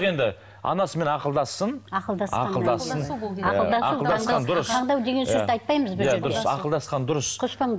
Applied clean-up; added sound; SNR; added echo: none; none; none; none.